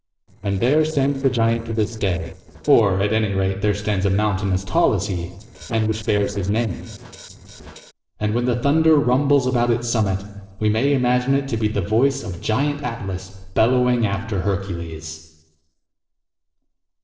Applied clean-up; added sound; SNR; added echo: neural separator model SepFormer DNS4.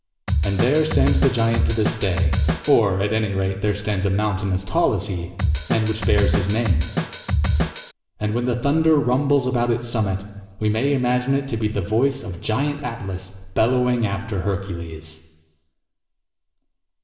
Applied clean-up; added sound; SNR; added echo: none; Drum kit; -1 dB; reverberation time 1.0 s.